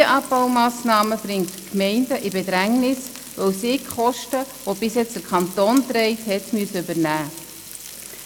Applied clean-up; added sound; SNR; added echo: none; Frying (food); 16 dB; none.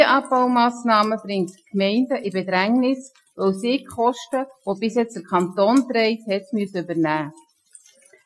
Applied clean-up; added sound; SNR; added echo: classical method Wiener filter.